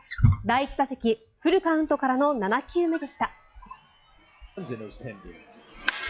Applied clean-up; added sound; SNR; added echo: classical method log-MMSE.